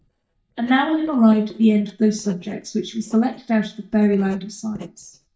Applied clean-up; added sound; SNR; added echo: neural mask model DeepFilterNet 3.